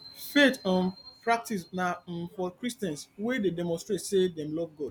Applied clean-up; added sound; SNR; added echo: none; none; none; none.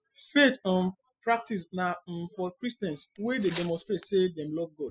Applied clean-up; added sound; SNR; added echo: classical method spectral subtraction.